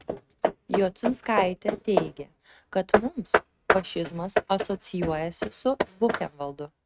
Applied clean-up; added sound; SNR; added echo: neural mask model RNNoise.